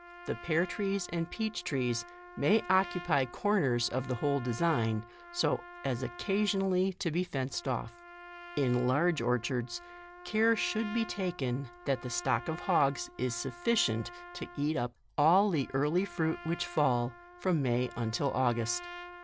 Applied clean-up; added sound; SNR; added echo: none; Trumpet; 17 dB; none.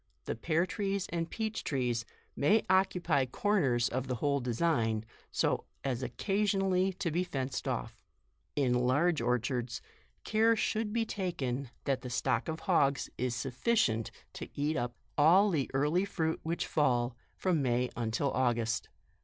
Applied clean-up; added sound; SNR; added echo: none; none; none; none.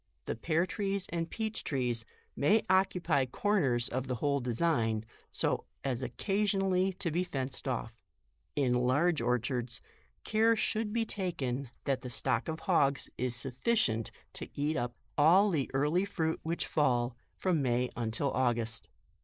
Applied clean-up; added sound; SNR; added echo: neural mask model Resemble Enhance denoiser.